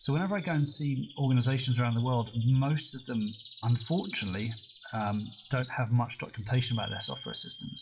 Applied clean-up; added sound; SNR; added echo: classical method WPE with log-MMSE.